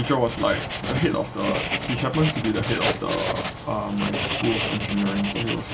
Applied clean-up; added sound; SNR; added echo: none; Writing; 3 dB; reverberation time 0.2 s.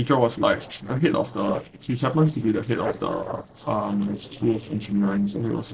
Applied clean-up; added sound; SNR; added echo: neural separator model SepFormer DNS4.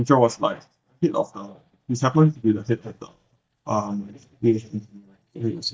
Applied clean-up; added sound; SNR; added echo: neural mask model DeepFilterNet 3.